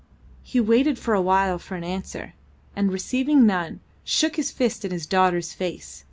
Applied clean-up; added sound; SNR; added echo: none; none; none; none.